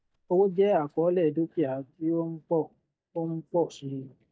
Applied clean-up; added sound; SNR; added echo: neural mask model DeepFilterNet 3.